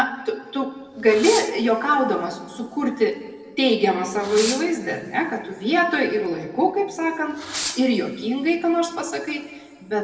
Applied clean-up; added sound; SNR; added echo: none; Fireworks; 14 dB; reverberation time 1.5 s.